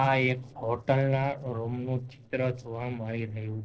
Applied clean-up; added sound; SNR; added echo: neural separator model SepFormer DNS4.